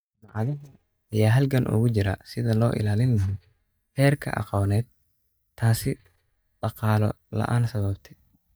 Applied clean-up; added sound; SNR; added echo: neural mask model DeepFilterNet 3.